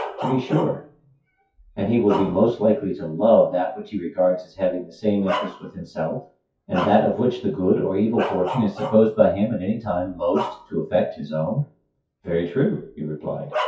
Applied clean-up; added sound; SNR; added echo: classical method WPE with log-MMSE.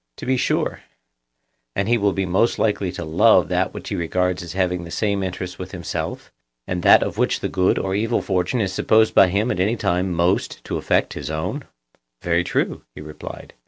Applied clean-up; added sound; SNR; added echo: none; none; none; none.